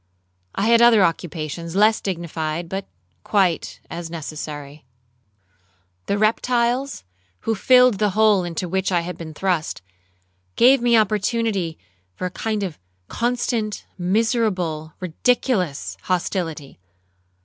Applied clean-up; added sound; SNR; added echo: none; none; none; none.